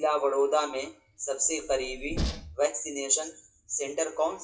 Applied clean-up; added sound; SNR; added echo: classical method WPE with log-MMSE.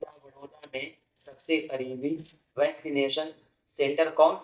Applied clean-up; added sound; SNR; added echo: neural mask model DeepFilterNet 3.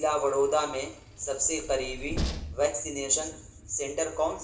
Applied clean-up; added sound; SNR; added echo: none; Train; 10 dB; reverberation time 0.8 s.